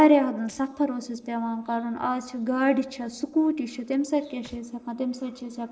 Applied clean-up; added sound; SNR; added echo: neural separator model SepFormer DNS4.